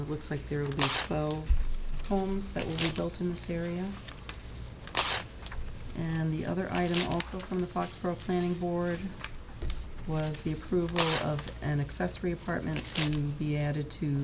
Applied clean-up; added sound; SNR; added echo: none; Tearing; 4 dB; none.